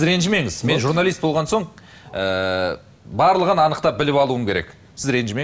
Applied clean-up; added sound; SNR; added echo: none; none; none; none.